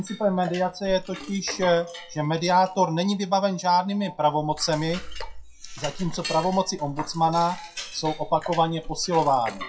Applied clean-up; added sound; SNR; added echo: classical method WPE with log-MMSE.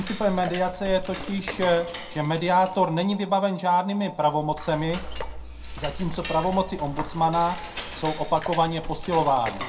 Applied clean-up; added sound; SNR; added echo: none; Cutlery, silverware / Dishes, pots, and pans; 10 dB; reverberation time 0.2 s.